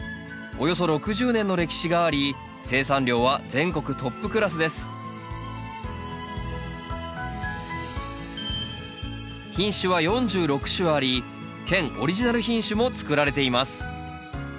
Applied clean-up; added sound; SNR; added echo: none; none; none; none.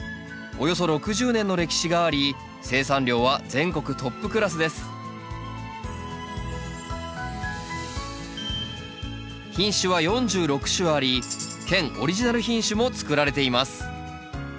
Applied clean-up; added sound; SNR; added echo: none; Tambourine; 13 dB; none.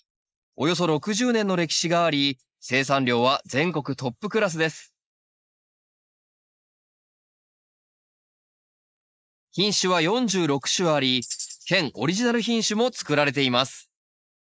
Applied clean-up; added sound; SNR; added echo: neural mask model Resemble Enhance denoiser.